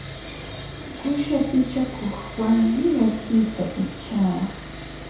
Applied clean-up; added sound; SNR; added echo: none; Sawing; 12 dB; reverberation time 0.7 s.